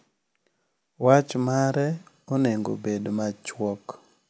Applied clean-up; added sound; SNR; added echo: none; none; none; none.